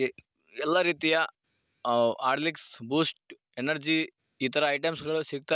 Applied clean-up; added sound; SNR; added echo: none; none; none; none.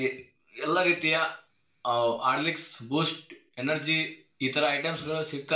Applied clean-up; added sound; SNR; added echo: none; none; none; reverberation time 0.4 s.